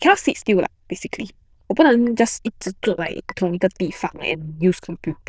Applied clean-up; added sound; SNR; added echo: neural diffusion model UNIVERSE++.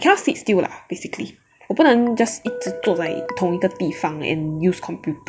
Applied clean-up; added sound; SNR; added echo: none; Guitar; 14 dB; none.